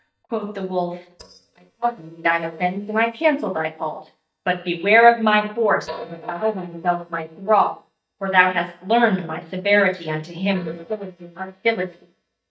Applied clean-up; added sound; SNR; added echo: neural mask model DeepFilterNet 3.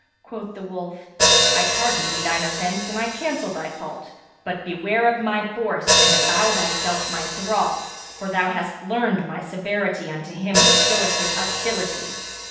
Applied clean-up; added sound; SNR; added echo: none; Hi-hat; -2 dB; reverberation time 0.9 s.